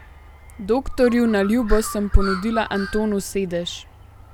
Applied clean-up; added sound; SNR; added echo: none; Bird; 15 dB; none.